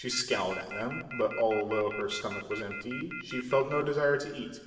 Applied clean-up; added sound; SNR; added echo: none; Telephone; 10 dB; reverberation time 1.3 s.